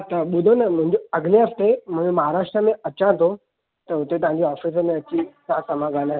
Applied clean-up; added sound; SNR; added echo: none; none; none; none.